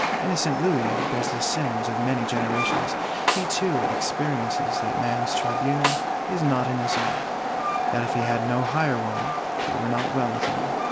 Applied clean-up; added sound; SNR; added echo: none; Train + Snare drum; -2 dB; none.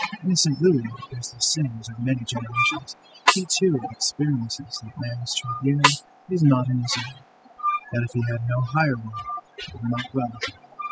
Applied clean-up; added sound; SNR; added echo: classical method spectral subtraction.